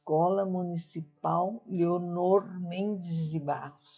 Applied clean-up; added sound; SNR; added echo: classical method WPE with log-MMSE.